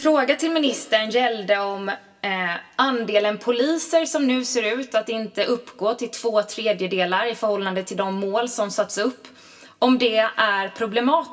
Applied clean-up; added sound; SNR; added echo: none; none; none; reverberation time 0.2 s.